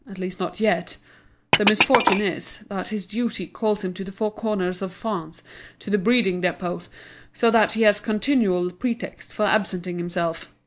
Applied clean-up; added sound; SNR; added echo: none; Glass; 1 dB; none.